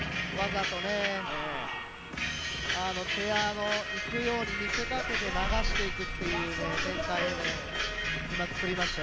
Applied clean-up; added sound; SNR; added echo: none; Car passing by; 9 dB; none.